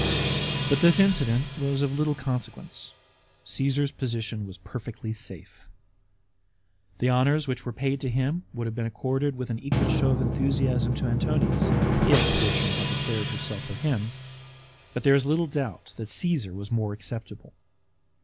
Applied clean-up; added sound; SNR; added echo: none; Drum; 2 dB; none.